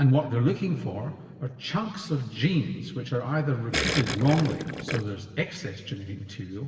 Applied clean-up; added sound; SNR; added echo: none; Gurgling; 4 dB; reverberation time 2.8 s.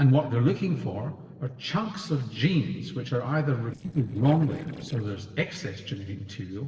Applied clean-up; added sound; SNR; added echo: neural separator model SepFormer DNS4.